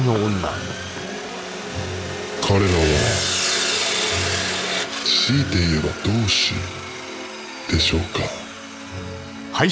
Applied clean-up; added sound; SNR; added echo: none; Sawing; 5 dB; none.